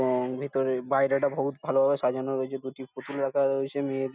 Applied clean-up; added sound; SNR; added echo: none; none; none; none.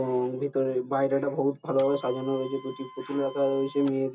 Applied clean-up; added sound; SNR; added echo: none; Printer; 17 dB; reverberation time 0.2 s.